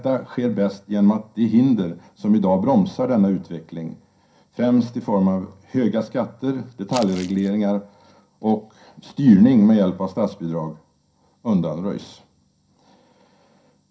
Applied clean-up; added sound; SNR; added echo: none; Crumpling, crinkling; 16 dB; reverberation time 0.3 s.